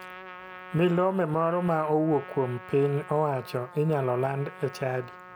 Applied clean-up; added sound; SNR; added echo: none; Trumpet; 17 dB; none.